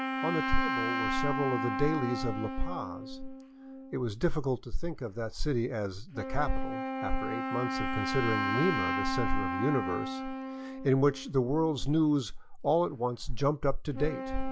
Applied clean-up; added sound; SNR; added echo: none; Wind instrument, woodwind instrument; 5 dB; none.